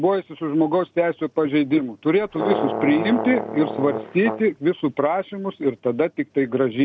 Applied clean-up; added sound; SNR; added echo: none; Brass instrument; 6 dB; none.